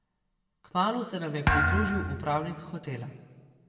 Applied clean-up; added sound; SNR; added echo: none; Thump, thud; -3 dB; reverberation time 1.5 s.